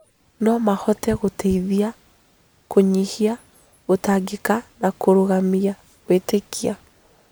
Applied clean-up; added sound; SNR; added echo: none; none; none; none.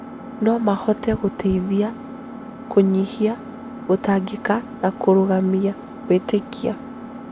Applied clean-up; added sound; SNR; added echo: none; Engine; 13 dB; none.